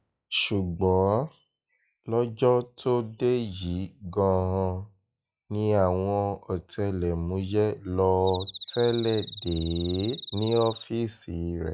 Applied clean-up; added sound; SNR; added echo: classical method log-MMSE.